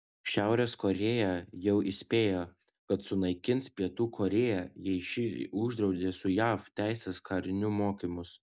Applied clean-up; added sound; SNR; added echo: none; none; none; none.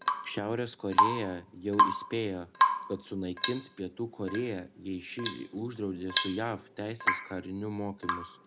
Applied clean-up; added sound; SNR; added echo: none; Drip / Water tap, faucet / Rain; -3 dB; none.